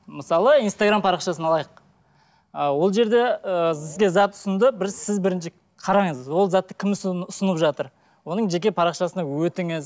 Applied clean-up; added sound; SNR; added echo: none; none; none; none.